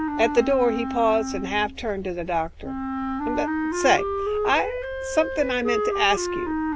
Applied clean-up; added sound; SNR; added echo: none; Wind instrument, woodwind instrument; 3 dB; none.